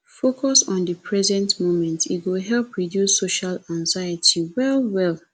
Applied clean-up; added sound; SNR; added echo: none; none; none; none.